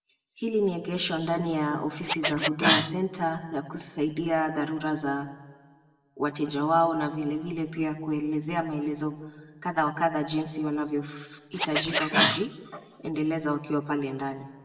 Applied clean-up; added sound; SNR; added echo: none; Scratching (performance technique); 1 dB; reverberation time 1.2 s.